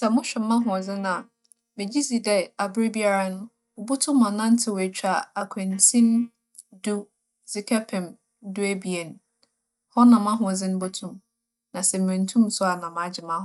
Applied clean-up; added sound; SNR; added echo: neural mask model DeepFilterNet 3.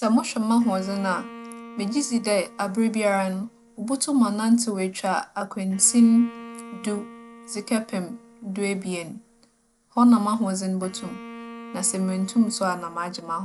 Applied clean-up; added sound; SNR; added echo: none; Bowed string instrument; 19 dB; none.